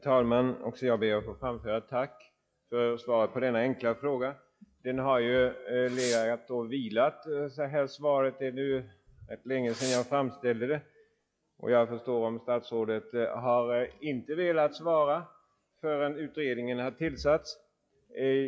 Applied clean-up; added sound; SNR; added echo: classical method log-MMSE.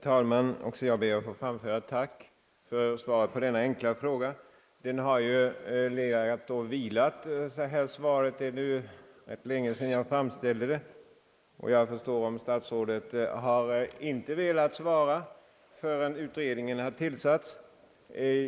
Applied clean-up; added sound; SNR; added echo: neural mask model Resemble Enhance denoiser.